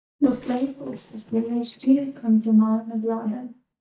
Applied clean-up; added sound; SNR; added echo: neural mask model DeepFilterNet 3.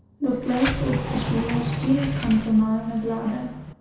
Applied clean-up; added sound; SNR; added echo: none; Sliding door; 5 dB; reverberation time 0.7 s.